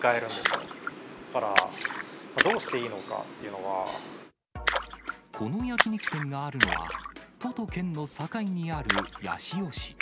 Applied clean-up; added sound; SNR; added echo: none; Splash, splatter; 0 dB; none.